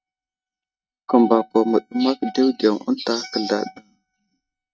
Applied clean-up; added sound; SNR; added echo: neural mask model RNNoise.